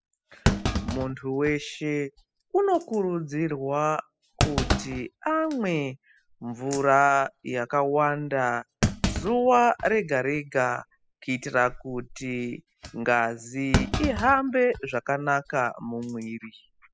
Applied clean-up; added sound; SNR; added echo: classical method spectral subtraction.